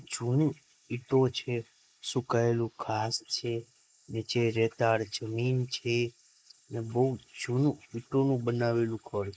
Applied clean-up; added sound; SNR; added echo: neural mask model Resemble Enhance denoiser.